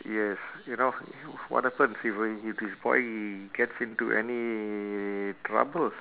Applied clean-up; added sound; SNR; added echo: none; none; none; none.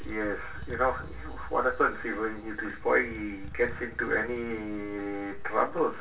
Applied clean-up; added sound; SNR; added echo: none; Motorcycle; 16 dB; reverberation time 0.2 s.